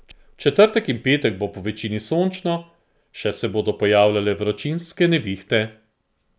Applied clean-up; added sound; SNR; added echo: none; none; none; none.